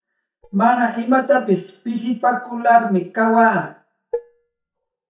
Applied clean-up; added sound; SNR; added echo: neural mask model DeepFilterNet 3.